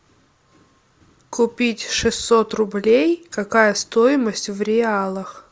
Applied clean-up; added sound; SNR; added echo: none; none; none; none.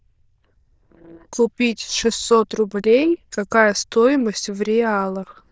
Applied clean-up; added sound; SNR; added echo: neural diffusion model UNIVERSE++.